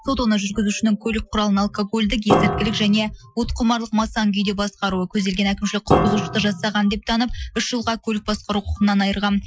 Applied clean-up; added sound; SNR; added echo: classical method Wiener filter.